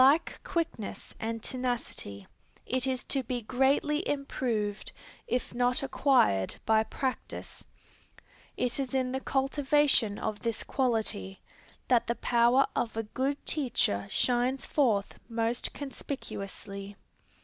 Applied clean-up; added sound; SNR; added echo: none; none; none; none.